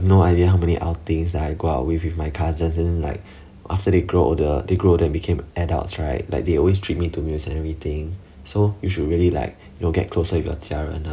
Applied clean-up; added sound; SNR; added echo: none; none; none; none.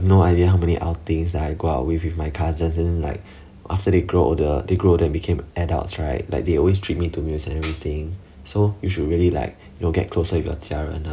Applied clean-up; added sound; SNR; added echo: none; Tambourine; 4 dB; none.